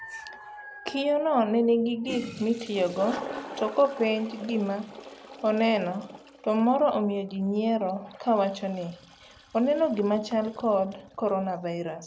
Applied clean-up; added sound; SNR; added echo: none; Toilet flush; 17 dB; none.